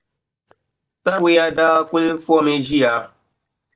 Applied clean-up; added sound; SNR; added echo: neural mask model DeepFilterNet 3.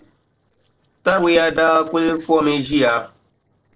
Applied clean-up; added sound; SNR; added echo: neural separator model SepFormer DNS4.